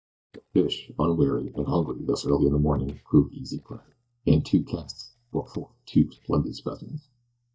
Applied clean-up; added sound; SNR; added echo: neural mask model DeepFilterNet 3.